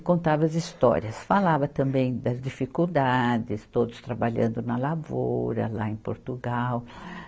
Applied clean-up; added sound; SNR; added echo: none; none; none; none.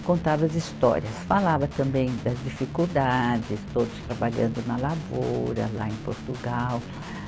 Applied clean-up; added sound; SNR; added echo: none; Guitar; 11 dB; none.